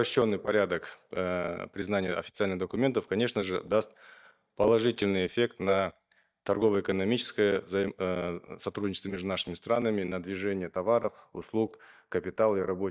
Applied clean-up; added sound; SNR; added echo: neural mask model DeepFilterNet 3.